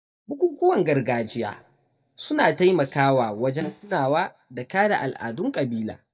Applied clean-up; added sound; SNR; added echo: neural mask model DeepFilterNet 3.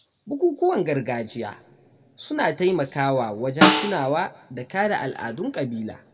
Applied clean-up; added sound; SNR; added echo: none; Snare drum; 0 dB; reverberation time 1.5 s.